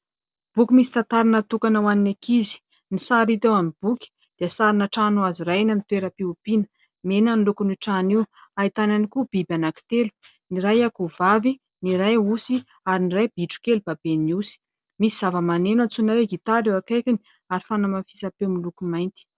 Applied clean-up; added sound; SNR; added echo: none; none; none; none.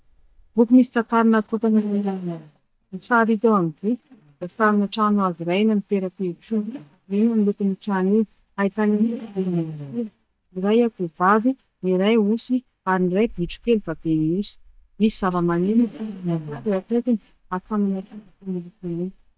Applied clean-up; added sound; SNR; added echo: neural mask model DeepFilterNet 3.